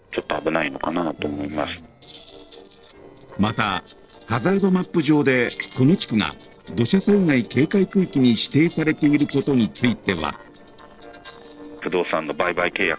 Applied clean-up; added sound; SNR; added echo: neural separator model SepFormer DNS4.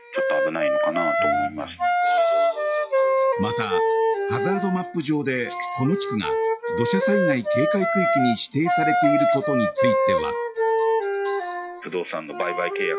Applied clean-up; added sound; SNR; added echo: classical method WPE with log-MMSE.